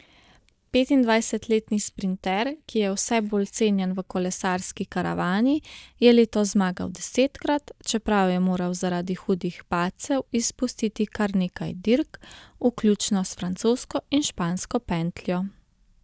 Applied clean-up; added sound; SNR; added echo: neural mask model DeepFilterNet 3.